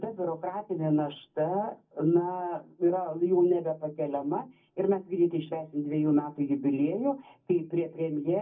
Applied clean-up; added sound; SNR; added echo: none; none; none; reverberation time 0.4 s.